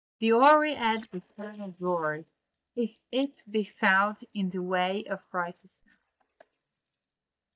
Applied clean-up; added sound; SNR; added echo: neural mask model DeepFilterNet 3.